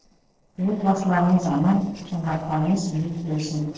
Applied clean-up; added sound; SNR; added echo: neural separator model SepFormer DNS4.